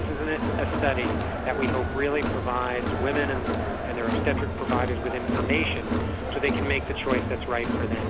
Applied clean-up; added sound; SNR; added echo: none; Crowd; -2 dB; none.